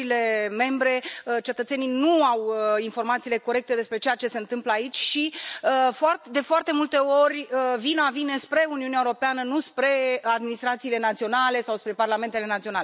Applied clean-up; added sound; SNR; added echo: none; none; none; none.